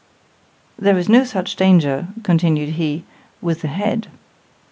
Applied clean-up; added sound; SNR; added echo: none; none; none; none.